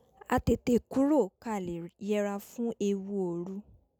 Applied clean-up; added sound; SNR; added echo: none; none; none; none.